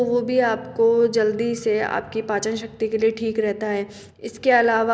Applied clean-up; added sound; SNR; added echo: none; none; none; none.